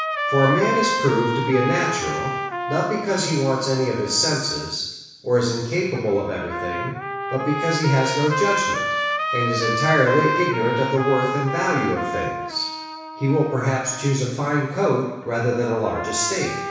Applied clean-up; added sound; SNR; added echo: none; Trumpet; 5 dB; reverberation time 1.1 s.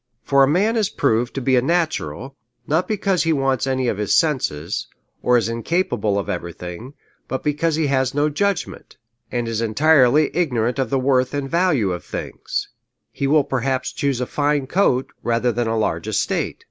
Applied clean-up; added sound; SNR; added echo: none; none; none; none.